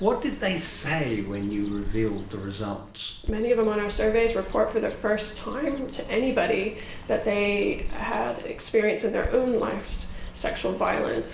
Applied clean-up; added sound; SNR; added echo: none; Bird; 10 dB; reverberation time 0.7 s.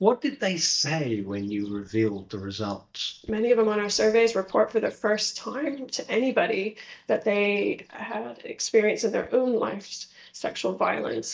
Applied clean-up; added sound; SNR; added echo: neural mask model DeepFilterNet 3.